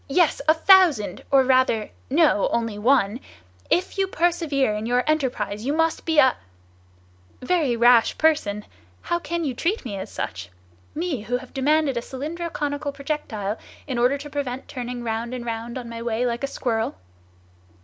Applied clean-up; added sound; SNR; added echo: none; none; none; none.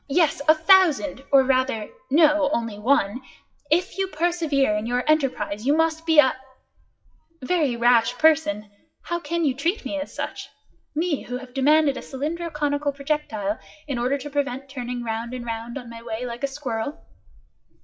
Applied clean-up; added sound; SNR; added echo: classical method WPE with log-MMSE.